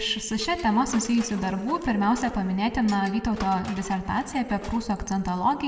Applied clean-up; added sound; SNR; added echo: none; Tools; 18 dB; reverberation time 1.4 s.